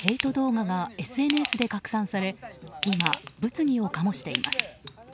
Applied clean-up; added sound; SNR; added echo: none; Ratchet, pawl / Tools; 7 dB; none.